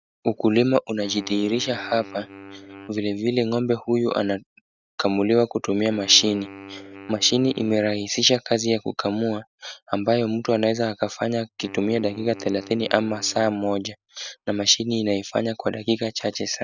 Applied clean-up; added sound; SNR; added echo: neural mask model RNNoise.